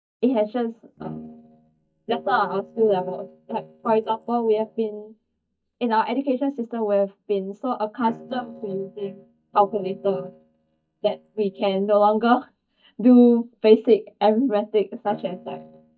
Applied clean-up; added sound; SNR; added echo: neural mask model DeepFilterNet 3.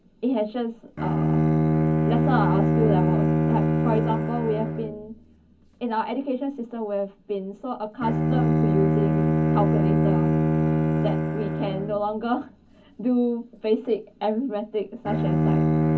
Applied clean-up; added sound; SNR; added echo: none; Bowed string instrument; -5 dB; reverberation time 0.4 s.